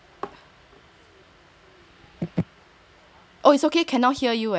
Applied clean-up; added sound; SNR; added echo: none; none; none; none.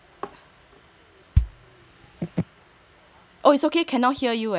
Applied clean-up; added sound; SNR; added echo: none; Bass drum; 4 dB; none.